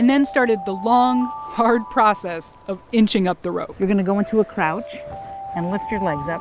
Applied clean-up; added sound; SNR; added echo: none; Alarm; 13 dB; none.